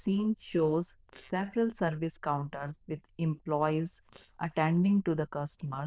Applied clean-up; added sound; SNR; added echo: neural diffusion model UNIVERSE++.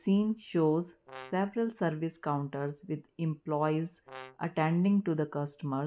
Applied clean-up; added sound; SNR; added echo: none; Brass instrument; 19 dB; none.